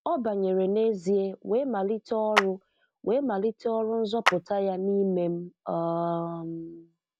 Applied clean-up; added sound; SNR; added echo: none; Clapping; 5 dB; none.